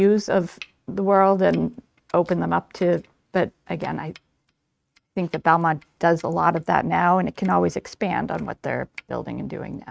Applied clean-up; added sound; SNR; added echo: neural mask model RNNoise.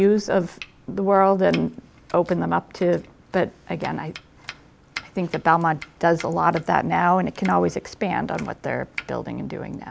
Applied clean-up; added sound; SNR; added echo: none; Domestic sounds, home sounds; 20 dB; none.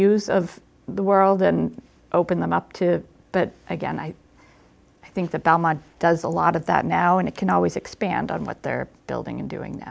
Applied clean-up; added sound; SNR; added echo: none; none; none; none.